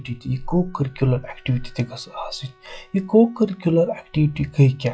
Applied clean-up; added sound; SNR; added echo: classical method log-MMSE.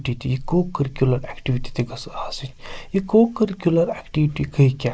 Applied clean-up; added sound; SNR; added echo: neural mask model Resemble Enhance denoiser.